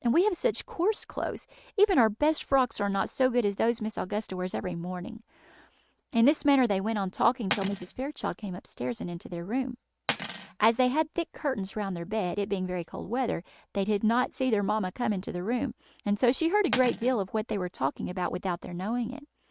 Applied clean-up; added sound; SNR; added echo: neural mask model RNNoise.